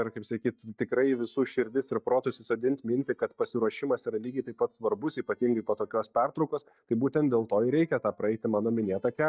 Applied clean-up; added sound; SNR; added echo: neural mask model DeepFilterNet 3.